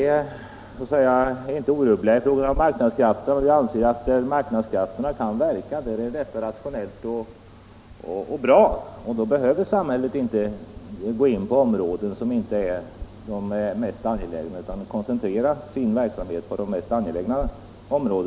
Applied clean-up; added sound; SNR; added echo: none; none; none; none.